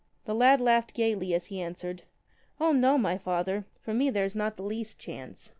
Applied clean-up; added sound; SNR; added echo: none; none; none; none.